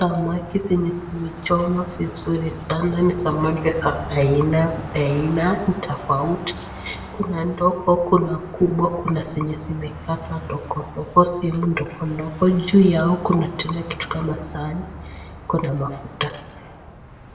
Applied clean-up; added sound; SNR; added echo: none; Car passing by; 14 dB; reverberation time 0.7 s.